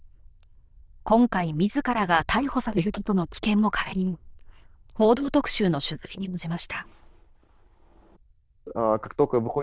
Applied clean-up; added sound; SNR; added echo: neural diffusion model UNIVERSE++.